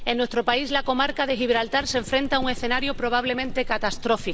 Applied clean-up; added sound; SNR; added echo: none; Livestock, farm animals, working animals; 9 dB; none.